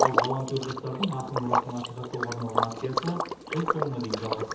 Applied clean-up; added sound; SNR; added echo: none; Liquid; -3 dB; reverberation time 0.8 s.